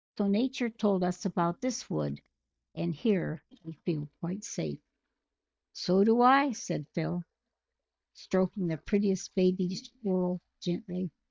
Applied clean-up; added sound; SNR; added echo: neural mask model DeepFilterNet 3.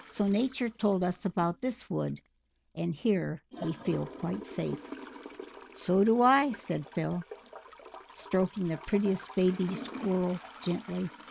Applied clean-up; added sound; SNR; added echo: none; Toilet flush / Gurgling; 16 dB; none.